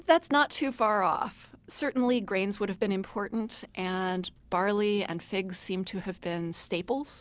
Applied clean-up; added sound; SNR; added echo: none; none; none; none.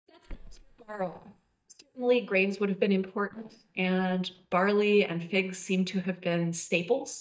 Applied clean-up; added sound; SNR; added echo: neural mask model DeepFilterNet 3.